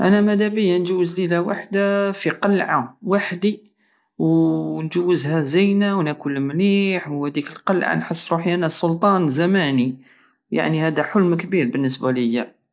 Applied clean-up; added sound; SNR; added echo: none; none; none; none.